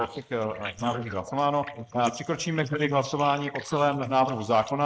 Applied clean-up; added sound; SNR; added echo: neural mask model Resemble Enhance denoiser.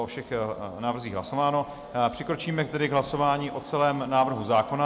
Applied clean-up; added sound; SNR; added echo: none; none; none; none.